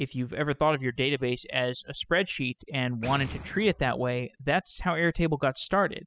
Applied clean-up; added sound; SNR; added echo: classical method spectral subtraction.